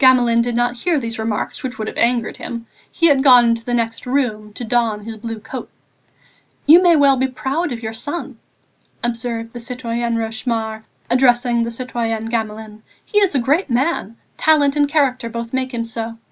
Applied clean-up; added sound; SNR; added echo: none; none; none; none.